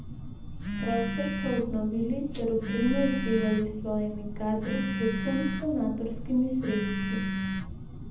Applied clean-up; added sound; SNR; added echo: none; Telephone; 2 dB; reverberation time 0.8 s.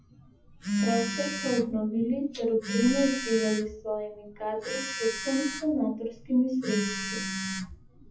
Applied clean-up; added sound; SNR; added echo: classical method WPE with log-MMSE.